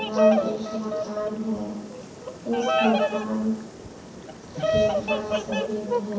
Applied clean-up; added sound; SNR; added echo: none; Bird vocalization, bird call, bird song; -2 dB; reverberation time 0.7 s.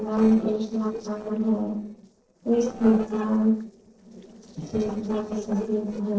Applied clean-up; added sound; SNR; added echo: neural separator model SepFormer DNS4.